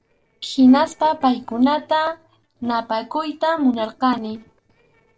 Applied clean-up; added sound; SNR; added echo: neural separator model SepFormer DNS4.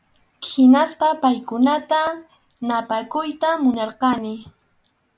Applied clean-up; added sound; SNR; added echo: none; none; none; none.